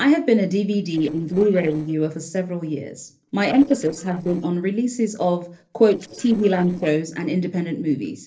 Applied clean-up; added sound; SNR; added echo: neural separator model SepFormer DNS4.